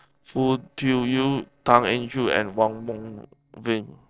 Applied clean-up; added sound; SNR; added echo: neural separator model SepFormer DNS4.